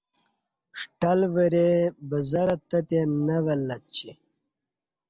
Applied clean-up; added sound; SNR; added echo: none; none; none; none.